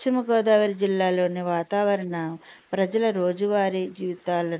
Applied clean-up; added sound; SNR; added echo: neural mask model Resemble Enhance denoiser.